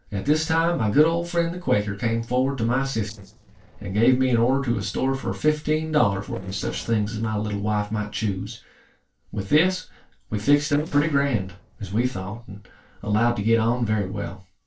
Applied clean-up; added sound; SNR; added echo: neural separator model SepFormer DNS4.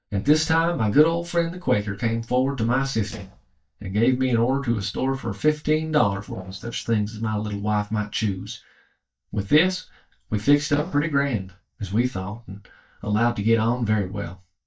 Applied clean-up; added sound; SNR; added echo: neural mask model DeepFilterNet 3.